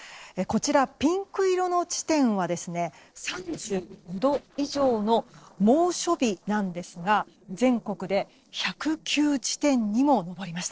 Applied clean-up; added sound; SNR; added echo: neural separator model SepFormer DNS4.